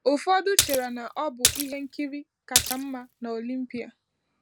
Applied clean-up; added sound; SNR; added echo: none; Splash, splatter; -1 dB; none.